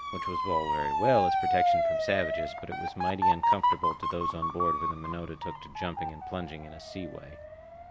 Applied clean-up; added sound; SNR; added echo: none; Motor vehicle (road) / Siren; -5 dB; none.